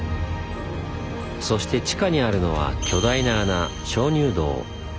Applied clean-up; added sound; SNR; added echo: none; none; none; none.